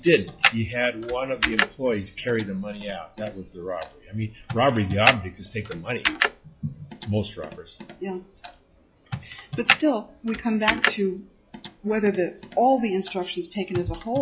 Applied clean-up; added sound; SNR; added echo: classical method log-MMSE.